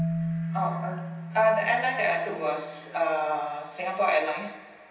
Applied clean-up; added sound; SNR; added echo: none; Marimba, xylophone; 8 dB; reverberation time 0.9 s.